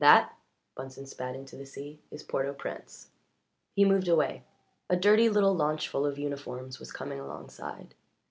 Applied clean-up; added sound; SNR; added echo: none; none; none; none.